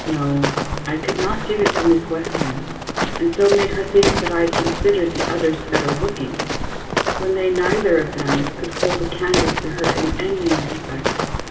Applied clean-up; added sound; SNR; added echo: none; Walk, footsteps; 3 dB; reverberation time 2.5 s.